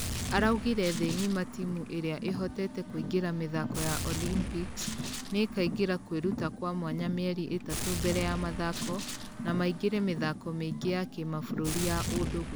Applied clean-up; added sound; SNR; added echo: none; Car + Gunshot, gunfire; 4 dB; none.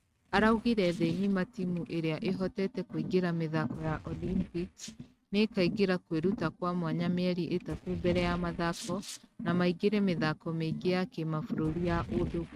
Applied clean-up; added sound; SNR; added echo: neural mask model RNNoise.